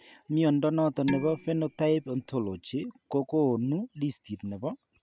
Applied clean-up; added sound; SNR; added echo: none; Dishes, pots, and pans; 13 dB; none.